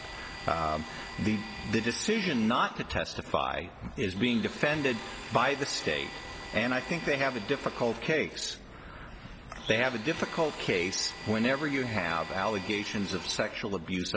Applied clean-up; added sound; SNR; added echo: none; Domestic sounds, home sounds; 13 dB; none.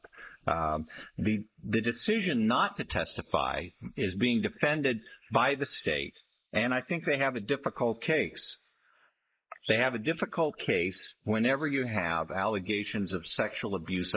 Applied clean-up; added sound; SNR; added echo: neural mask model Resemble Enhance denoiser.